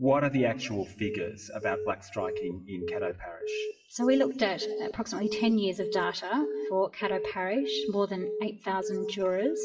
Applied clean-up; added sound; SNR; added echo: classical method WPE with log-MMSE.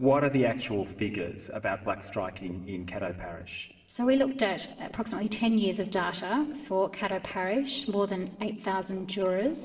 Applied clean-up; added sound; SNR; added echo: neural separator model SepFormer DNS4.